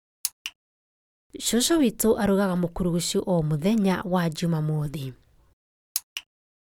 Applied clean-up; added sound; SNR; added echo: none; none; none; none.